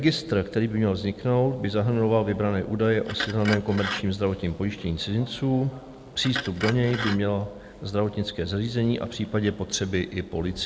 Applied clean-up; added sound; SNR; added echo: none; Glass; 11 dB; none.